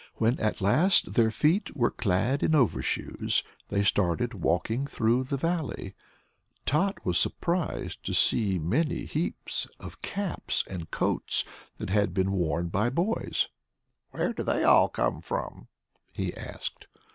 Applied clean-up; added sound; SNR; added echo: none; none; none; none.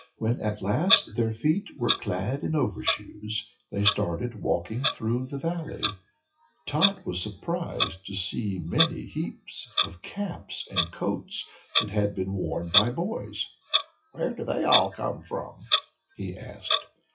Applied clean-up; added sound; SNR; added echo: classical method WPE with log-MMSE.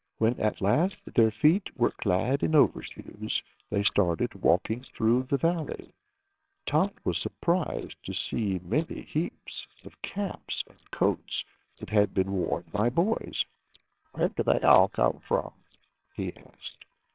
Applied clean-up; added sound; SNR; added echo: neural separator model SepFormer WHAMR!.